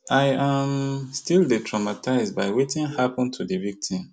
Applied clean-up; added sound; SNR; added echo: none; none; none; none.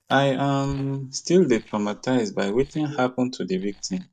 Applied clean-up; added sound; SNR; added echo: neural mask model DeepFilterNet 3.